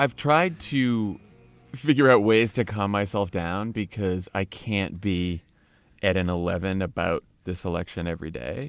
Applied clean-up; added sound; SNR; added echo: none; none; none; none.